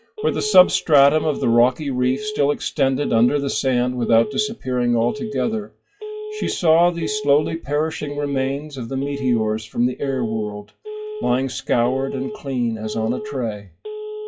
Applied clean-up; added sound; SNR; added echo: classical method WPE with log-MMSE.